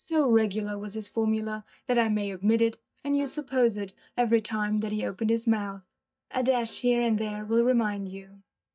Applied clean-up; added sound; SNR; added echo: neural mask model DeepFilterNet 3.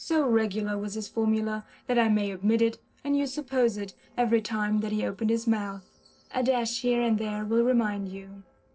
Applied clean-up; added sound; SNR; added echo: neural separator model SepFormer DNS4.